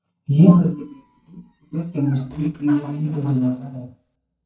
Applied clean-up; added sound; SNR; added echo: neural mask model DeepFilterNet 3.